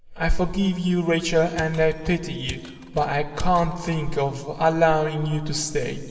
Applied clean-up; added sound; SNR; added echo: none; Mechanisms; 17 dB; reverberation time 2.0 s.